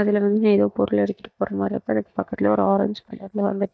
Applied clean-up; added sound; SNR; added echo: neural mask model DeepFilterNet 3.